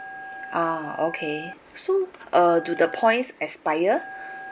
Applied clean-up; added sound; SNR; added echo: none; Telephone; 15 dB; none.